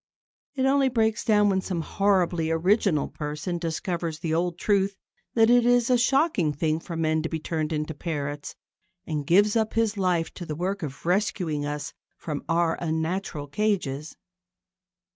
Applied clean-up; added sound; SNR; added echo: neural mask model RNNoise.